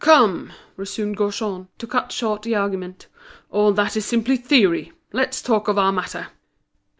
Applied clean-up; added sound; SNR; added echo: none; none; none; none.